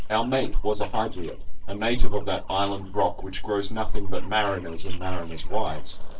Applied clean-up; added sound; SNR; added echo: neural separator model SepFormer DNS4.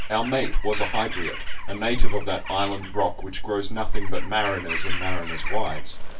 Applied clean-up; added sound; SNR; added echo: none; Bird vocalization, bird call, bird song / Crow; 16 dB; reverberation time 0.2 s.